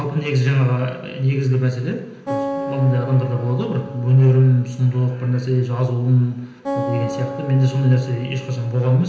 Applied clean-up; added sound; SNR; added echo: none; Acoustic guitar; 13 dB; reverberation time 0.8 s.